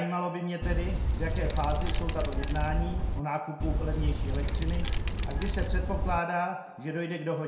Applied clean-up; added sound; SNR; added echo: none; Wind; -5 dB; reverberation time 0.5 s.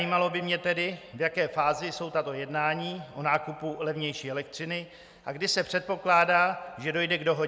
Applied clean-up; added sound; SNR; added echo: none; none; none; none.